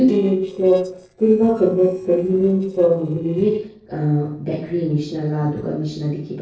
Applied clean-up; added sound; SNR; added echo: neural separator model SepFormer DNS4.